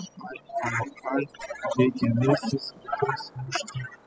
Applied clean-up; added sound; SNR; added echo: classical method spectral subtraction.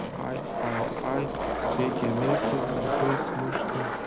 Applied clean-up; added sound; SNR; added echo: none; Skateboard; -3 dB; none.